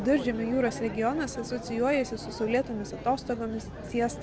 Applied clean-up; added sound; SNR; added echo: none; none; none; none.